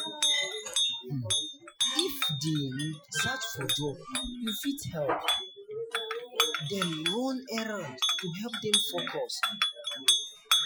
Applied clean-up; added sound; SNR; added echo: classical method Wiener filter.